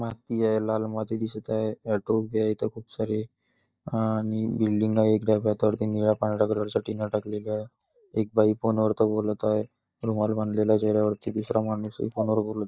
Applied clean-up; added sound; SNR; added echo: neural mask model DeepFilterNet 3.